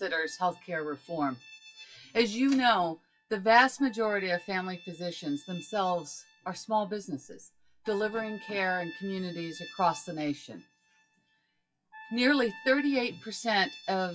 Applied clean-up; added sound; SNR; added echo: classical method WPE with log-MMSE.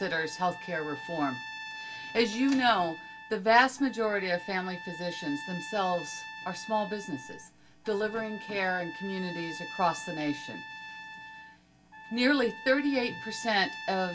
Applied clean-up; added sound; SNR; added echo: none; Trumpet; 12 dB; reverberation time 0.2 s.